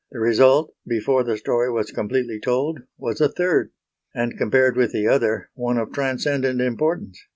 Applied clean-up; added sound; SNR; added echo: none; none; none; none.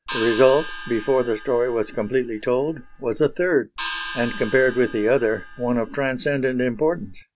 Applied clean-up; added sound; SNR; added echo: none; Gong; 13 dB; none.